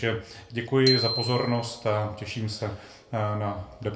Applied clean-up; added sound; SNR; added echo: none; Bicycle bell; 7 dB; reverberation time 0.4 s.